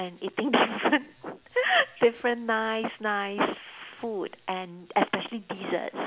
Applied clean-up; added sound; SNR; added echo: none; none; none; none.